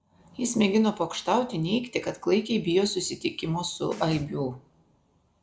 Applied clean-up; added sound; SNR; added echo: none; Snare drum; 18 dB; reverberation time 0.4 s.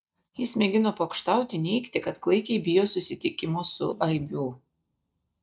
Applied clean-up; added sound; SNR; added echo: neural mask model DeepFilterNet 3.